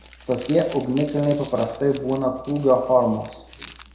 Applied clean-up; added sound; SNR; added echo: none; Crumpling, crinkling; 17 dB; reverberation time 0.6 s.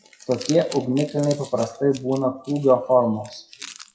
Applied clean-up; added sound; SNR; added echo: classical method WPE with log-MMSE.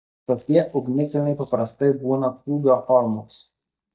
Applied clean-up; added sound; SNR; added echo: neural mask model DeepFilterNet 3.